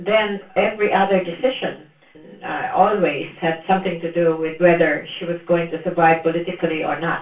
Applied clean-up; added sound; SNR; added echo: none; none; none; reverberation time 0.2 s.